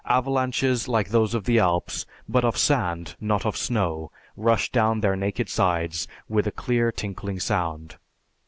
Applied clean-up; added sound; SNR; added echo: none; none; none; none.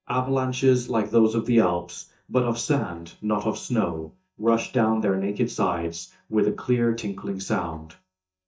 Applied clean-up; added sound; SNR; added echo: neural mask model DeepFilterNet 3.